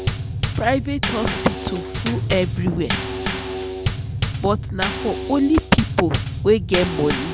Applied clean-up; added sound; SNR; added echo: none; Bass drum / Snare drum / Drum kit; 3 dB; none.